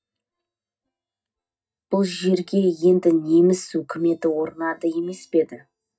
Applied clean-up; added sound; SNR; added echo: neural mask model DeepFilterNet 3.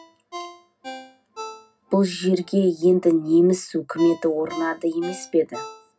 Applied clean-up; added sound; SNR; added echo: none; Ringtone; 18 dB; reverberation time 0.4 s.